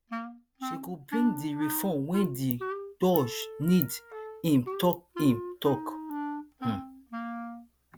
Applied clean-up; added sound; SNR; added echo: none; Wind instrument, woodwind instrument; 8 dB; none.